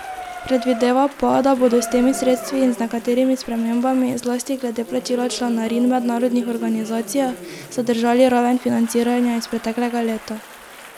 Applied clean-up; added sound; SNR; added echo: none; Applause + Bathtub (filling or washing) / Water tap, faucet; 15 dB; none.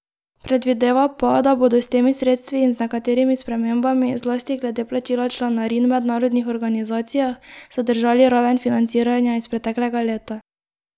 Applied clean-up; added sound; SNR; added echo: none; none; none; none.